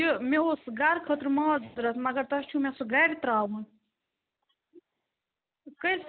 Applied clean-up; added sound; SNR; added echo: none; none; none; none.